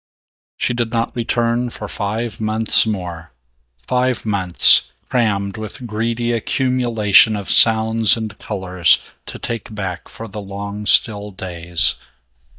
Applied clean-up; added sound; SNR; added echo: neural mask model DeepFilterNet 3.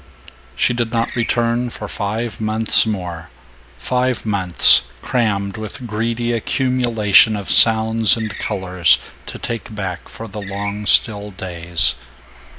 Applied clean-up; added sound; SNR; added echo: none; Screech; 14 dB; none.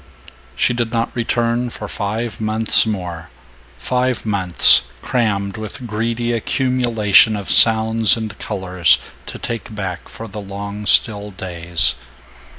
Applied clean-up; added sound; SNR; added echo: none; none; none; none.